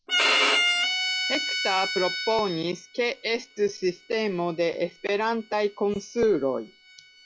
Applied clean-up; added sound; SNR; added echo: classical method log-MMSE.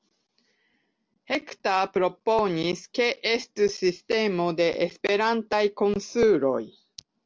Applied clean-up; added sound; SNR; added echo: none; none; none; none.